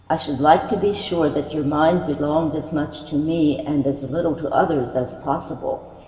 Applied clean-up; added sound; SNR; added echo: none; none; none; reverberation time 2.3 s.